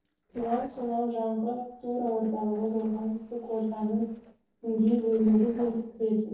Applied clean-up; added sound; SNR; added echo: neural separator model SepFormer DNS4.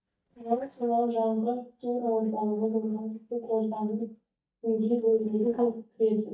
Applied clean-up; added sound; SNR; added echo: neural mask model DeepFilterNet 3.